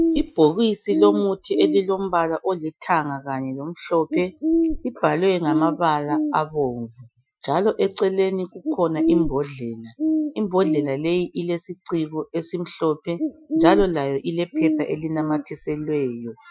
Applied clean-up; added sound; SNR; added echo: classical method Wiener filter.